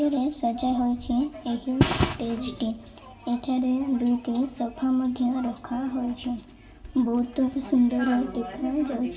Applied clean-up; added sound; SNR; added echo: none; none; none; reverberation time 1.7 s.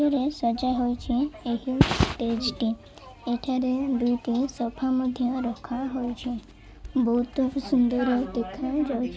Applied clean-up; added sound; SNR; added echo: none; none; none; none.